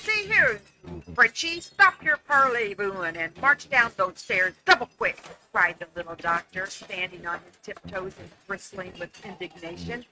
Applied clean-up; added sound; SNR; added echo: neural mask model RNNoise.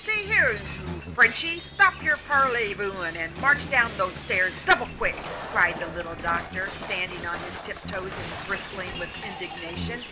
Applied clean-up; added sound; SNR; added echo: none; Insect + Shatter; 10 dB; none.